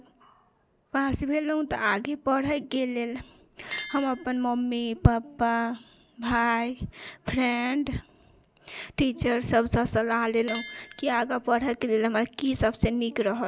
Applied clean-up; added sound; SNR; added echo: none; Chink, clink; 19 dB; none.